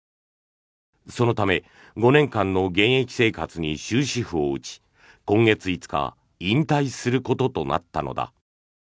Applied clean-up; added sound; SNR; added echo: none; none; none; none.